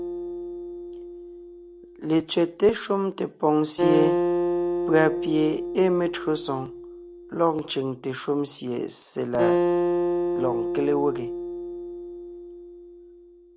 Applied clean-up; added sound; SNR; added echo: none; Acoustic guitar; 2 dB; none.